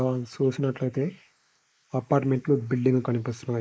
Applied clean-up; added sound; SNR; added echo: neural mask model Resemble Enhance denoiser.